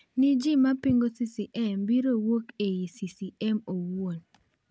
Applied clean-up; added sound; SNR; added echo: none; none; none; none.